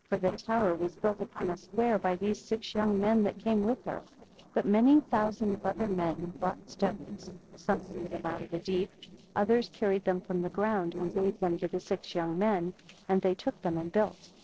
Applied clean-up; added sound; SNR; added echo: neural separator model SepFormer DNS4.